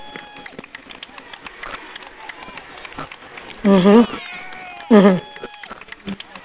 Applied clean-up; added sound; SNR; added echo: none; Cheering / Clapping; 17 dB; none.